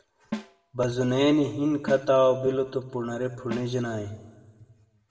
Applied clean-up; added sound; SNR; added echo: none; Snare drum; 15 dB; reverberation time 1.2 s.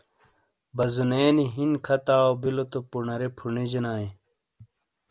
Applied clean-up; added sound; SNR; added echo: none; none; none; none.